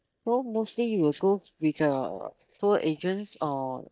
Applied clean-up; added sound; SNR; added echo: neural mask model DeepFilterNet 3.